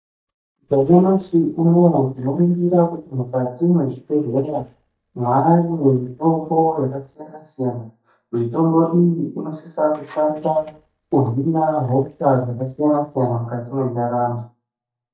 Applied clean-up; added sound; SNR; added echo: neural mask model DeepFilterNet 3.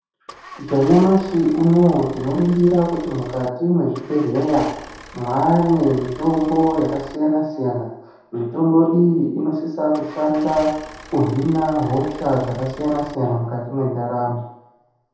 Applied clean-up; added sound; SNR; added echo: none; Idling / Engine starting / Motor vehicle (road); 19 dB; reverberation time 0.8 s.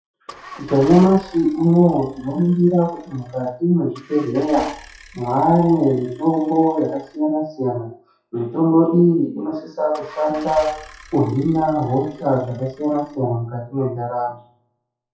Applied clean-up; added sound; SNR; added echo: classical method WPE with log-MMSE.